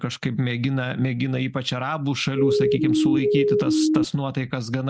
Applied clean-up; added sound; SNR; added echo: neural mask model RNNoise.